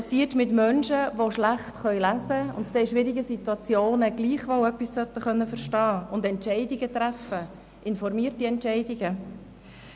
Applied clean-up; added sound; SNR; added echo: none; none; none; none.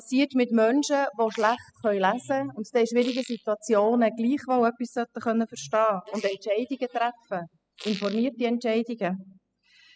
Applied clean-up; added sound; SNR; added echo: classical method spectral subtraction.